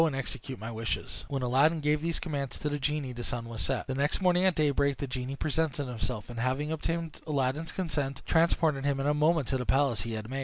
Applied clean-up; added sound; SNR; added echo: none; none; none; none.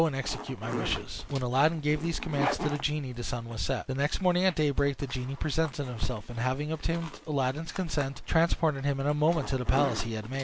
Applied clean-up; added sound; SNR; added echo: none; Zipper (clothing); 12 dB; none.